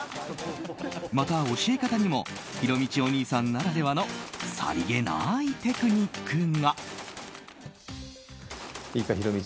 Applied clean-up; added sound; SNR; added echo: none; Gunshot, gunfire; 16 dB; none.